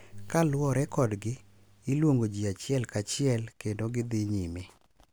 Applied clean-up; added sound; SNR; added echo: none; none; none; none.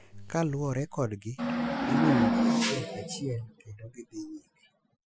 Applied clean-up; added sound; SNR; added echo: classical method Wiener filter.